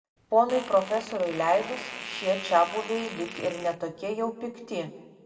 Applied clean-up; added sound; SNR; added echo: none; Fart; 13 dB; reverberation time 1.0 s.